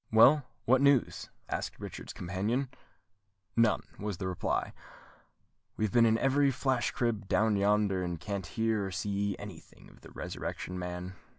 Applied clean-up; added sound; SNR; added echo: none; none; none; none.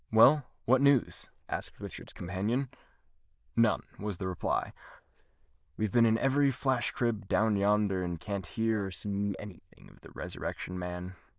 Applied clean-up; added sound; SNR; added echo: neural diffusion model UNIVERSE++.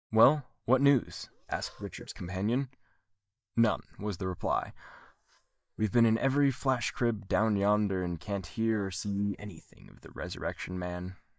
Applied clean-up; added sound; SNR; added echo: neural mask model DeepFilterNet 3.